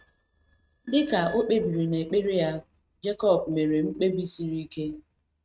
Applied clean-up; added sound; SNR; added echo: neural mask model RNNoise.